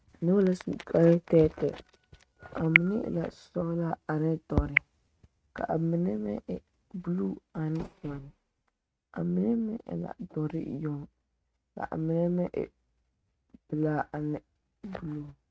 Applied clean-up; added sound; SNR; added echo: neural mask model RNNoise.